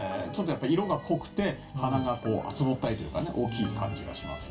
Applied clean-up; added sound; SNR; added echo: none; Organ; 16 dB; reverberation time 0.2 s.